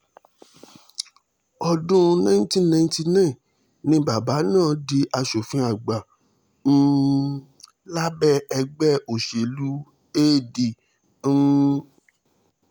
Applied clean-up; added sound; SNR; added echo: none; none; none; none.